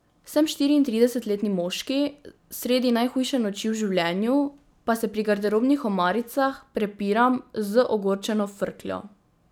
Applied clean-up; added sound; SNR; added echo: none; none; none; none.